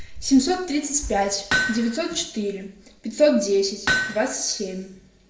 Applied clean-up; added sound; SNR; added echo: none; Hammer; 5 dB; reverberation time 0.5 s.